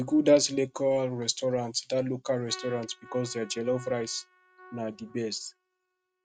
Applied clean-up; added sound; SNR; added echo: neural mask model RNNoise.